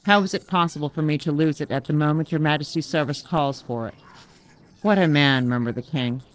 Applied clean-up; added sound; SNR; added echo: neural separator model SepFormer DNS4.